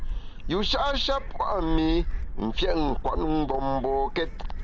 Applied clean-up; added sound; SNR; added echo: none; Gull, seagull; 2 dB; none.